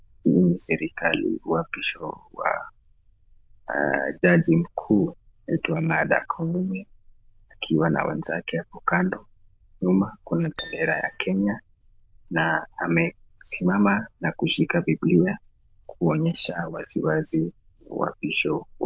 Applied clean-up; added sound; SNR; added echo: neural diffusion model UNIVERSE++.